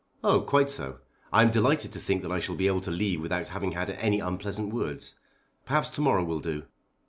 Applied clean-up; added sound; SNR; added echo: none; none; none; none.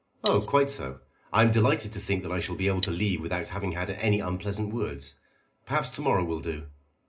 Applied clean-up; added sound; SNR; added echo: none; Cutlery, silverware; 12 dB; reverberation time 0.2 s.